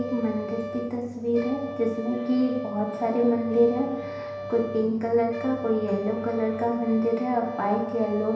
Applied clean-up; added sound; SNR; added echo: none; Brass instrument; 10 dB; reverberation time 0.9 s.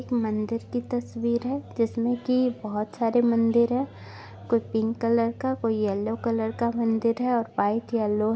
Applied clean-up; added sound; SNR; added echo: none; none; none; none.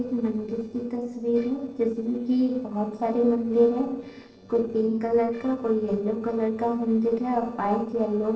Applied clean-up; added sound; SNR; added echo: neural separator model SepFormer DNS4.